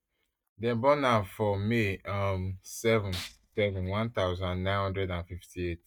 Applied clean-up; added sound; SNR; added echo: neural mask model DeepFilterNet 3.